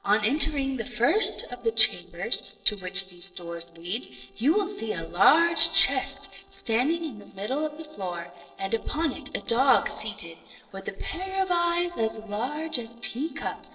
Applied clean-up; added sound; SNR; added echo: neural separator model SepFormer DNS4.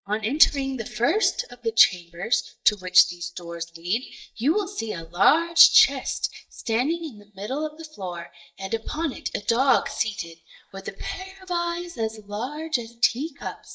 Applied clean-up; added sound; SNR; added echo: neural mask model DeepFilterNet 3.